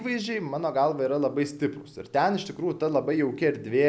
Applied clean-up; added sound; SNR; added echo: none; none; none; none.